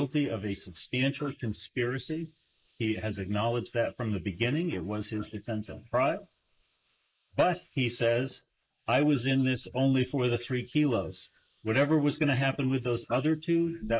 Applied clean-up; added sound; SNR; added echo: neural mask model Resemble Enhance denoiser.